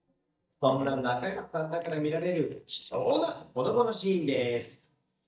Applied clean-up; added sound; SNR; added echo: neural mask model DeepFilterNet 3.